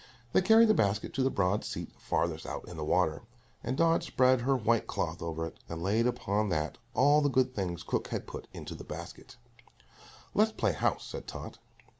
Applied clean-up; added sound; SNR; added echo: none; none; none; none.